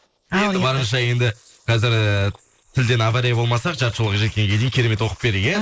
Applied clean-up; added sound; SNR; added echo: neural mask model Resemble Enhance denoiser.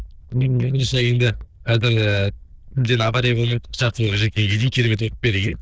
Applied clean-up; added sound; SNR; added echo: neural diffusion model UNIVERSE++.